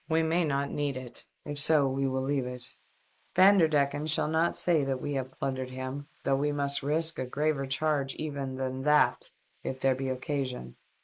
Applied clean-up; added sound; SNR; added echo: neural mask model Resemble Enhance denoiser.